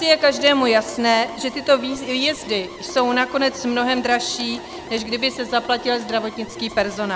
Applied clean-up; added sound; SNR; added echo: none; Alarm + Sink (filling or washing) / Water tap, faucet; 15 dB; none.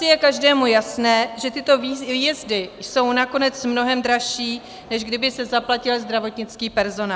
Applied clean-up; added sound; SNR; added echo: none; none; none; none.